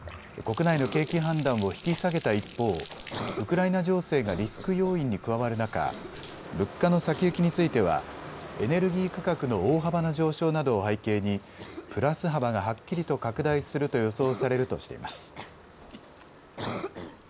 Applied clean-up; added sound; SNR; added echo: none; Cough + Bathtub (filling or washing); 14 dB; none.